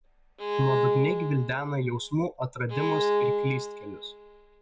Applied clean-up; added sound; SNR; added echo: none; Bowed string instrument; 0 dB; none.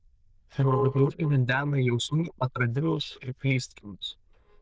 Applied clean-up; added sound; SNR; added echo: neural diffusion model UNIVERSE++.